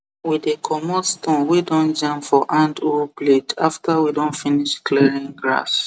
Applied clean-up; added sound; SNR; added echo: none; none; none; none.